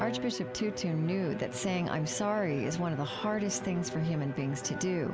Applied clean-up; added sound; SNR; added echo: none; Bowed string instrument; 9 dB; none.